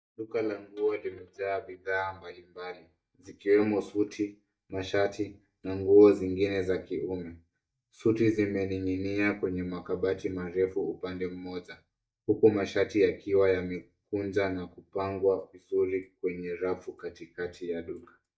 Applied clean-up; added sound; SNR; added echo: neural mask model DeepFilterNet 3.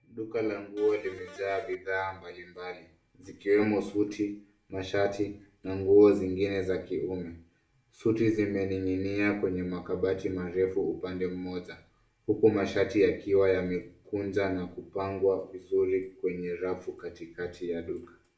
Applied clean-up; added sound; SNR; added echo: none; Electric guitar; 17 dB; reverberation time 0.4 s.